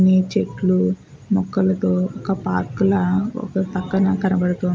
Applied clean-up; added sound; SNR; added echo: none; none; none; none.